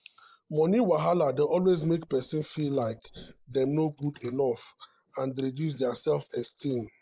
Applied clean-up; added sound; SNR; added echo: neural mask model Resemble Enhance denoiser.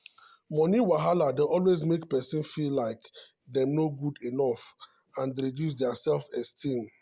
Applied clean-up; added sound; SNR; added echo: none; none; none; none.